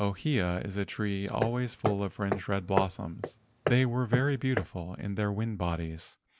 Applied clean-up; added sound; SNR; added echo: none; Hammer; 5 dB; none.